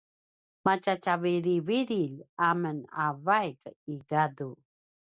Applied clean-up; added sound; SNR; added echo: none; none; none; none.